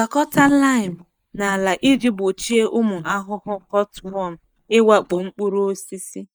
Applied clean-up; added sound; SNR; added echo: neural mask model DeepFilterNet 3.